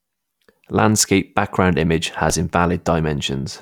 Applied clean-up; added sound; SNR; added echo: none; Explosion; 20 dB; none.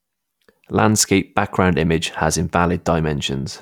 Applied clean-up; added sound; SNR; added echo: none; none; none; none.